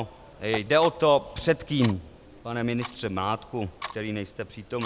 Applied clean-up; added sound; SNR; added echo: none; Clock; 16 dB; none.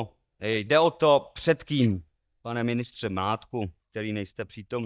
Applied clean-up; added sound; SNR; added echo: neural mask model DeepFilterNet 3.